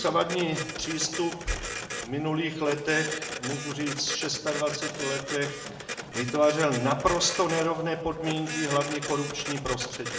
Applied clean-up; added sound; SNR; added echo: none; Printer; 7 dB; reverberation time 0.8 s.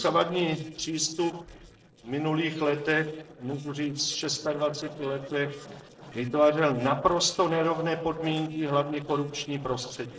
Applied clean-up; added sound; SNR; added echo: neural separator model SepFormer DNS4.